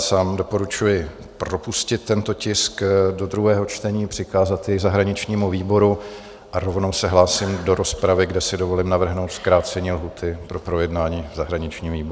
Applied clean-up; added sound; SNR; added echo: none; none; none; none.